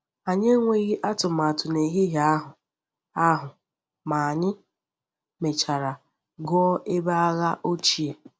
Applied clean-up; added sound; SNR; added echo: none; none; none; none.